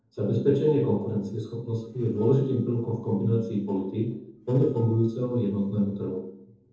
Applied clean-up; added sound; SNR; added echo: neural separator model SepFormer DNS4.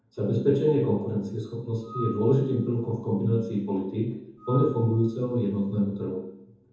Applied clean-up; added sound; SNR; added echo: none; Screech / Glass; 16 dB; reverberation time 0.9 s.